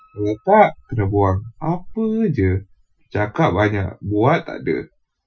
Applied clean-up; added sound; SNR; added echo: classical method Wiener filter.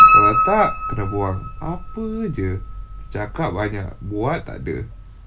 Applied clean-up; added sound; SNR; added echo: none; Piano; -4 dB; none.